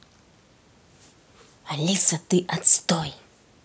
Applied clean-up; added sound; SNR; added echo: none; none; none; none.